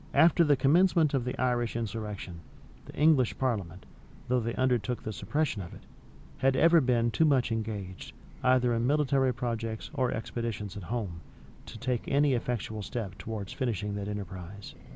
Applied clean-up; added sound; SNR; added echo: none; Train; 18 dB; none.